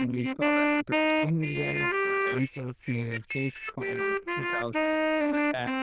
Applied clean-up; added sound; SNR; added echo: neural diffusion model UNIVERSE++.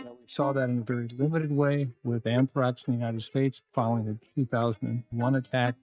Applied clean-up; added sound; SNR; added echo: neural mask model DeepFilterNet 3.